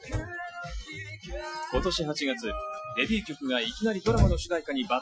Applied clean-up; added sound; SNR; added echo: classical method Wiener filter.